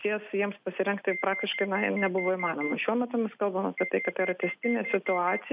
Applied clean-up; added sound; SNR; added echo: none; Alarm; 8 dB; none.